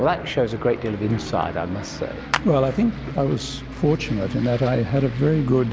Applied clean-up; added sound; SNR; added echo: none; Clapping + Aircraft; 10 dB; none.